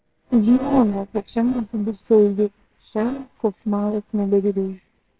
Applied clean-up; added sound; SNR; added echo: neural separator model SepFormer WHAMR!.